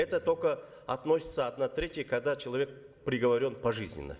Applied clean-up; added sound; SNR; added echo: none; none; none; reverberation time 1.0 s.